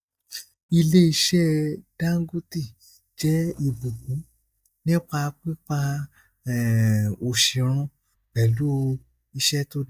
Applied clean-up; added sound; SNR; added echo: neural mask model DeepFilterNet 3.